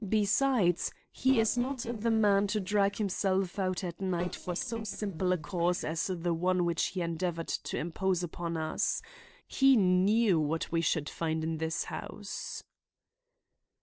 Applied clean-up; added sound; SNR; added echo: neural separator model SepFormer DNS4.